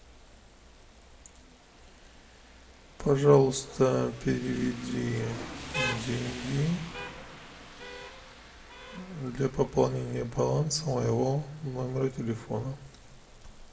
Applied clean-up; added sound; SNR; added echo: none; Rain; 14 dB; reverberation time 0.7 s.